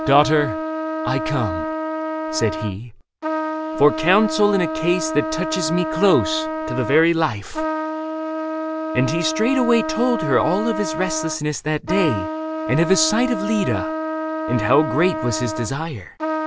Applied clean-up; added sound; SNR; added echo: none; Trumpet; 4 dB; none.